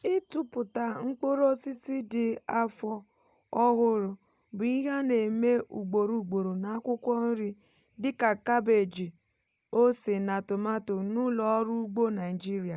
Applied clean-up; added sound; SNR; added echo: none; none; none; none.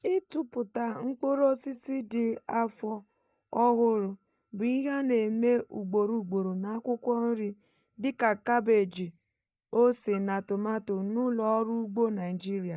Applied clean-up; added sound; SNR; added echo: neural mask model DeepFilterNet 3.